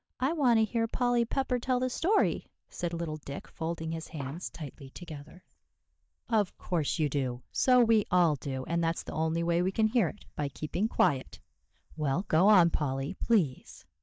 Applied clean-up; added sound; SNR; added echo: neural mask model DeepFilterNet 3.